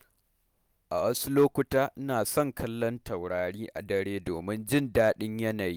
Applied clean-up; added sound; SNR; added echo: none; none; none; none.